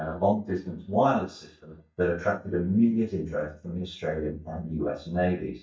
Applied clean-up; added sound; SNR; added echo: neural mask model DeepFilterNet 3.